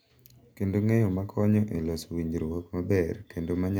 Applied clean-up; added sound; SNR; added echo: none; none; none; none.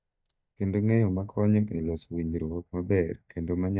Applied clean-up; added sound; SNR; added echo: neural mask model DeepFilterNet 3.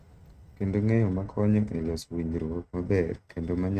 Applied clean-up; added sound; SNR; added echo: neural mask model RNNoise.